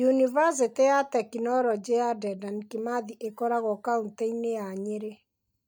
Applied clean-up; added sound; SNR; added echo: neural mask model DeepFilterNet 3.